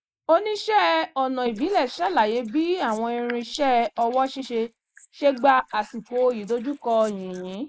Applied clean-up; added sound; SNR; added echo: neural mask model Resemble Enhance denoiser.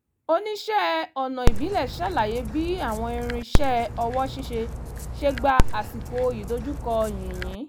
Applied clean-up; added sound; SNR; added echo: none; Dog; -2 dB; none.